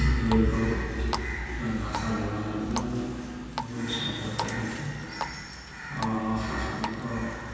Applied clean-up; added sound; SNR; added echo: none; Water tap, faucet; 11 dB; reverberation time 2.1 s.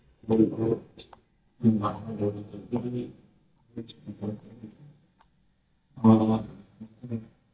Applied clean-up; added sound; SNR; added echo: neural mask model DeepFilterNet 3.